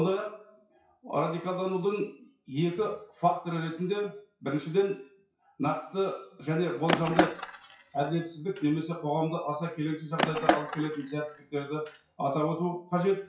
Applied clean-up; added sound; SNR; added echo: classical method WPE with log-MMSE.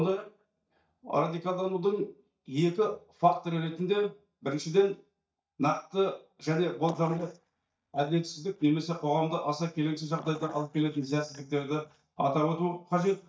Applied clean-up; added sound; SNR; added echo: neural mask model DeepFilterNet 3.